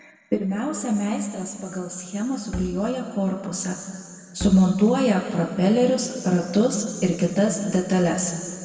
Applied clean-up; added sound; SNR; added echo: none; Bowed string instrument; 12 dB; reverberation time 2.1 s.